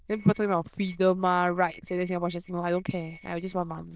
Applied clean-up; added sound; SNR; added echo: neural diffusion model UNIVERSE++.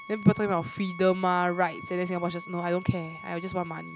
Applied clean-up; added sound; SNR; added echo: none; Bowed string instrument; 16 dB; none.